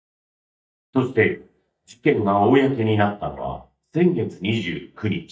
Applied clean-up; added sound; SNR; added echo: neural mask model DeepFilterNet 3.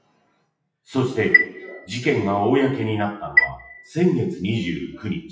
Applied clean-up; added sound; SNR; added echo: classical method WPE with log-MMSE.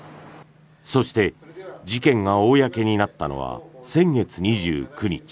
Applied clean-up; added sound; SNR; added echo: none; none; none; none.